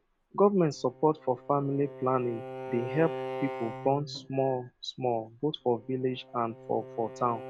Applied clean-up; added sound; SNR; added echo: none; Bowed string instrument; 12 dB; none.